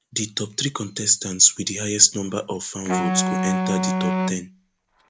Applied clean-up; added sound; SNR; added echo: none; Wind instrument, woodwind instrument; 1 dB; none.